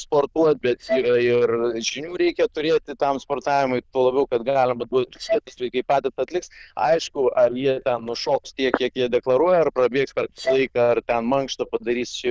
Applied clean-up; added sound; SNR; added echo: neural diffusion model UNIVERSE++.